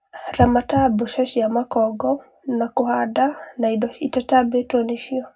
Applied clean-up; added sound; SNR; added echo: none; none; none; reverberation time 0.3 s.